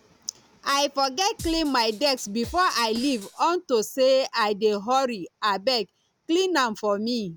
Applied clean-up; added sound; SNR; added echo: none; Drum kit; 17 dB; none.